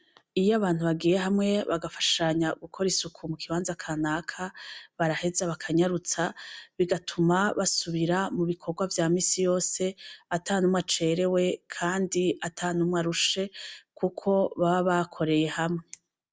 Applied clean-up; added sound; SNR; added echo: none; none; none; none.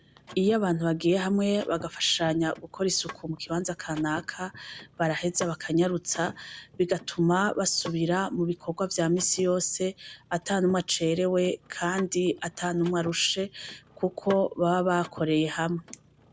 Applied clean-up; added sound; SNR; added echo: none; Mechanisms / Car; 20 dB; none.